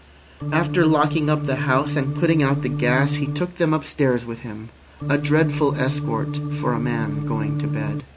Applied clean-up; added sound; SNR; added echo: none; Organ; 2 dB; none.